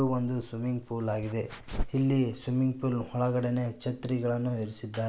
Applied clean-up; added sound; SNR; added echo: none; none; none; none.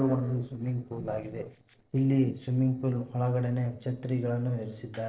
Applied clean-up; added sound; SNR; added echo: neural separator model SepFormer DNS4.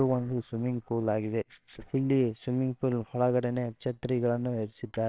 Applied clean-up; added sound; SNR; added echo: neural separator model SepFormer WHAMR!.